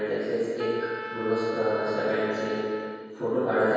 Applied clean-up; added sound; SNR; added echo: none; Trumpet; 12 dB; reverberation time 2.2 s.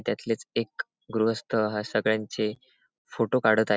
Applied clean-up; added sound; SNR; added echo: none; none; none; none.